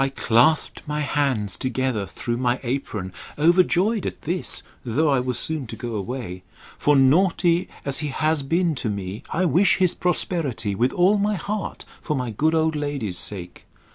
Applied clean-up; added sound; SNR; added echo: none; none; none; none.